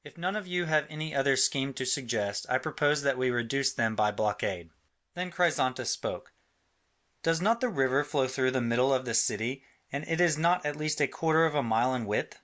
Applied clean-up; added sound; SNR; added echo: none; none; none; none.